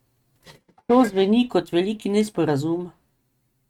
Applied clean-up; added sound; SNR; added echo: neural mask model RNNoise.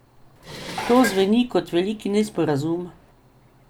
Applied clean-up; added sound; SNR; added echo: none; Dishes, pots, and pans; 12 dB; none.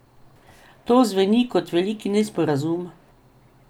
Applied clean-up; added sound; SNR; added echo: none; none; none; none.